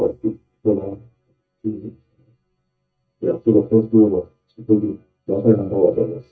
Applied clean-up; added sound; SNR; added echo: neural mask model DeepFilterNet 3.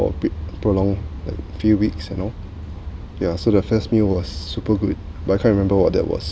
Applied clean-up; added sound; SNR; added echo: none; none; none; none.